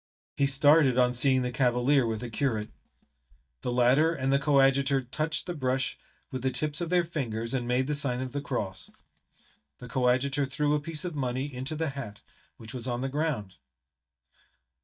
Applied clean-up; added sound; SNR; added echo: neural mask model DeepFilterNet 3.